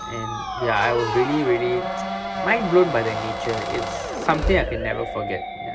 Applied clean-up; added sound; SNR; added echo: none; Squeak + Musical instrument; 4 dB; none.